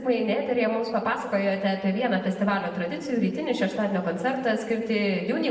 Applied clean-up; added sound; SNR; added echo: none; none; none; reverberation time 1.1 s.